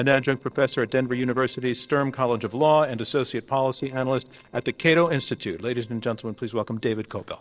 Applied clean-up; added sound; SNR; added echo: neural separator model SepFormer DNS4.